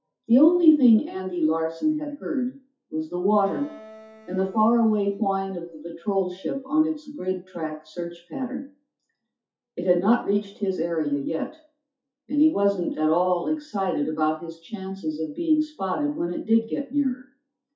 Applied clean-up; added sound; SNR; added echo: classical method WPE with log-MMSE.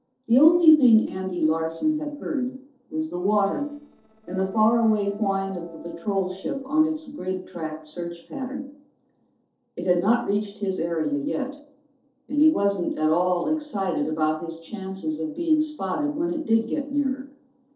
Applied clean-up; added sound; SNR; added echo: neural separator model SepFormer DNS4.